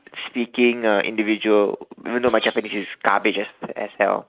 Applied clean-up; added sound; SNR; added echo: neural mask model RNNoise.